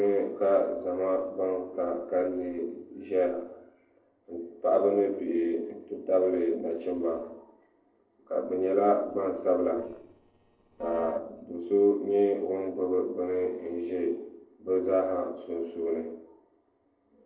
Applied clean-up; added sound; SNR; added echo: neural separator model SepFormer DNS4.